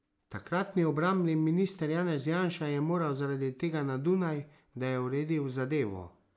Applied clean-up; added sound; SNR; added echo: none; none; none; none.